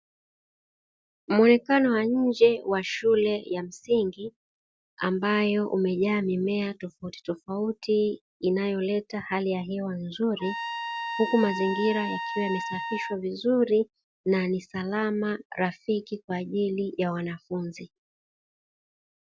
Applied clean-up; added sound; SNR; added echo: none; Trumpet; 7 dB; none.